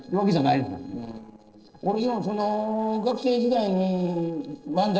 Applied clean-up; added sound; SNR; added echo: neural separator model SepFormer DNS4.